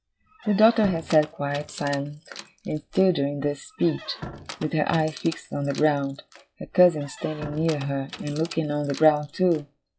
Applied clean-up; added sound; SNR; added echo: classical method log-MMSE.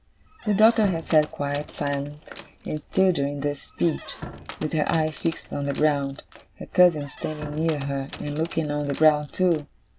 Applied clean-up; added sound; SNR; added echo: none; Squeak; 16 dB; none.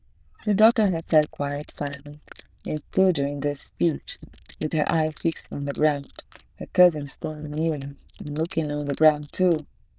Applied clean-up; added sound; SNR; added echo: neural diffusion model UNIVERSE++.